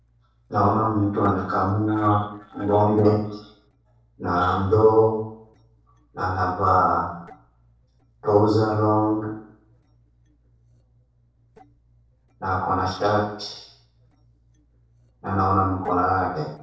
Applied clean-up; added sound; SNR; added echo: neural separator model SepFormer DNS4.